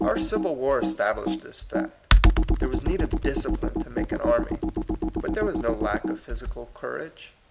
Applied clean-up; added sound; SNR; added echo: none; Computer keyboard; -4 dB; none.